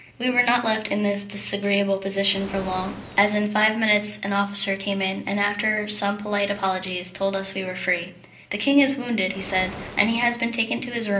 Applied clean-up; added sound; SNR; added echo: none; Animal; 6 dB; reverberation time 0.5 s.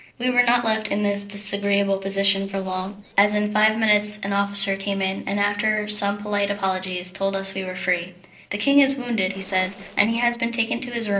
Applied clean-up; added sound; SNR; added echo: neural separator model SepFormer DNS4.